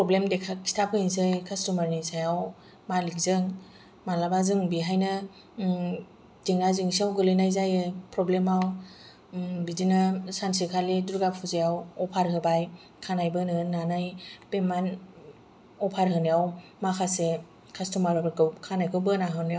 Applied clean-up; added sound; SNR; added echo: none; none; none; none.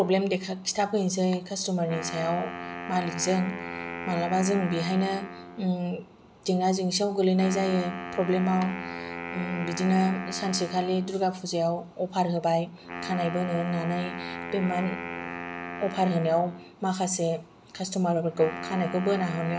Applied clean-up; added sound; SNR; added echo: none; Wind instrument, woodwind instrument; 11 dB; none.